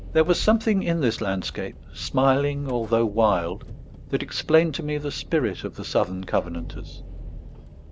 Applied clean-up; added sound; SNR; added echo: none; Engine; 14 dB; none.